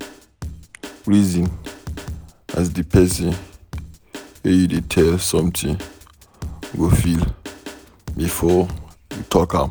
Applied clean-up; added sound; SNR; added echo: none; Drum kit; 14 dB; none.